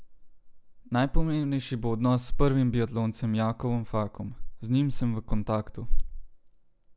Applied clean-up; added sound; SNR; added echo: none; none; none; none.